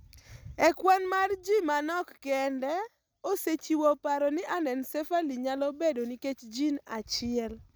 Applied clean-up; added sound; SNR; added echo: none; none; none; none.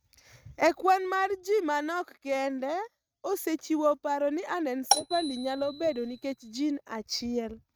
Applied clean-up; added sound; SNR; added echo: neural mask model RNNoise.